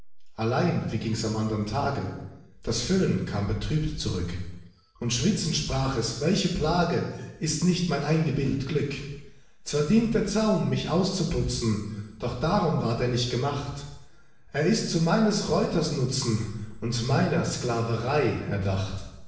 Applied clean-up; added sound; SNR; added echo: none; none; none; reverberation time 0.9 s.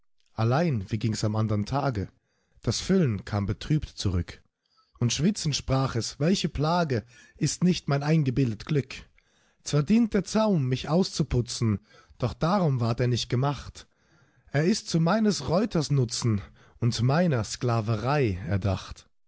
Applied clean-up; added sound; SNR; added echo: none; none; none; none.